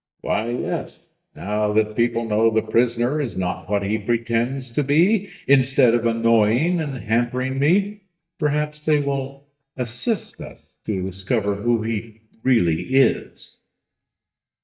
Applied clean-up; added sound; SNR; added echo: neural mask model DeepFilterNet 3.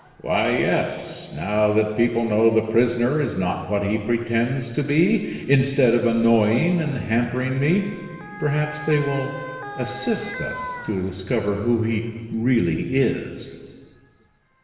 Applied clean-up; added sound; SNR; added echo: none; Motor vehicle (road) / Siren; 18 dB; reverberation time 2.1 s.